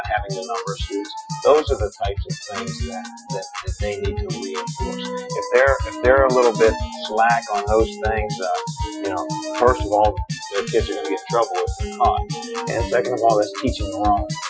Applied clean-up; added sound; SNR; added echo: classical method Wiener filter.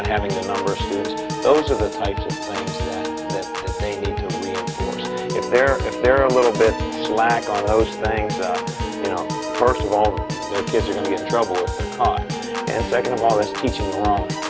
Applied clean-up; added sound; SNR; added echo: none; Piano / Organ; 3 dB; none.